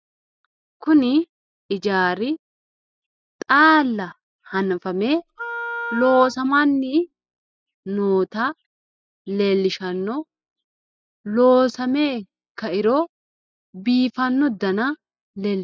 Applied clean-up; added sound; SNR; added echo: classical method spectral subtraction.